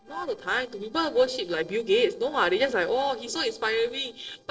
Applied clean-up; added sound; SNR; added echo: neural separator model SepFormer DNS4.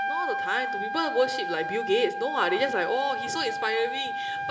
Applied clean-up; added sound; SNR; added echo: none; Trumpet; 3 dB; reverberation time 1.8 s.